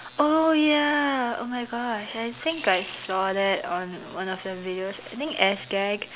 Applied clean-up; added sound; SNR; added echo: none; Coin (dropping) / Glass; 17 dB; none.